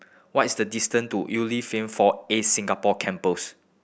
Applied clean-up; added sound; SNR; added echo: none; none; none; none.